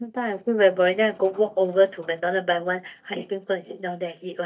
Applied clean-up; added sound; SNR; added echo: neural mask model DeepFilterNet 3.